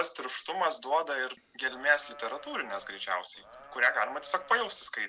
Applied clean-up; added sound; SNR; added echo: none; Livestock, farm animals, working animals; 19 dB; none.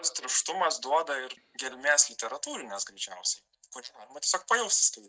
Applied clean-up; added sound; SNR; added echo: neural mask model DeepFilterNet 3.